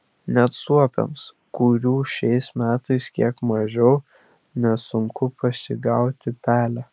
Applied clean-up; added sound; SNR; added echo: none; none; none; none.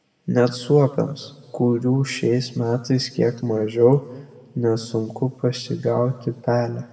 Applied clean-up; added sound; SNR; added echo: none; none; none; reverberation time 1.2 s.